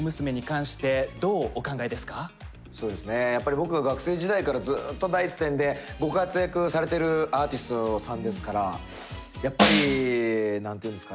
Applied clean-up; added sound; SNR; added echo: none; Snare drum; -1 dB; none.